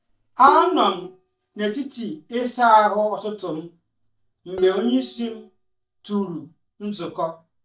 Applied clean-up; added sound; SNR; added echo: neural mask model DeepFilterNet 3.